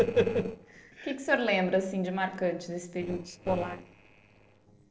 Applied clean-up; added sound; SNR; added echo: neural separator model SepFormer DNS4.